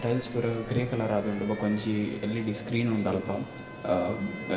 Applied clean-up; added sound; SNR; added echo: none; Alarm; 18 dB; reverberation time 2.0 s.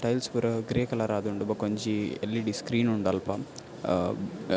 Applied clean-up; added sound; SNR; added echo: none; none; none; none.